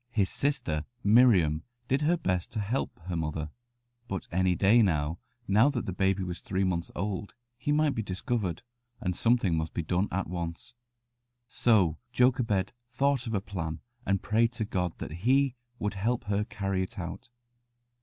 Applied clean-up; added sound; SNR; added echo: none; none; none; none.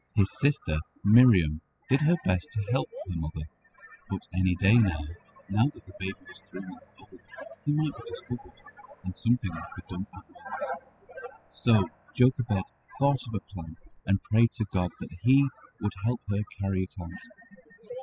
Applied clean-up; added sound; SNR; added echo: classical method spectral subtraction.